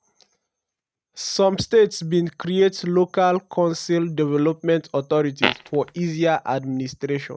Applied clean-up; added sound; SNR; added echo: neural mask model RNNoise.